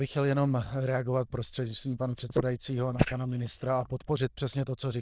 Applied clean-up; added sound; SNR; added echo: neural diffusion model UNIVERSE++.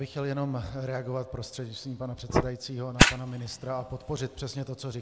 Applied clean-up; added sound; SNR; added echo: none; Fire; -2 dB; none.